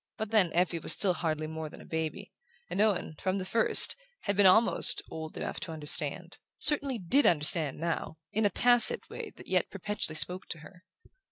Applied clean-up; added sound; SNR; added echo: none; none; none; none.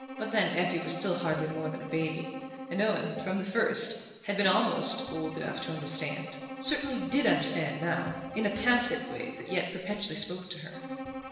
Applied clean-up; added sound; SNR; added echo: none; Bowed string instrument; 11 dB; reverberation time 1.3 s.